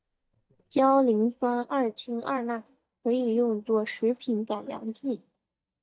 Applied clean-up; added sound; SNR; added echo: neural mask model DeepFilterNet 3.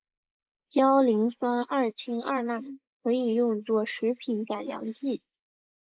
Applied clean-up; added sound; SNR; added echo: neural mask model Resemble Enhance denoiser.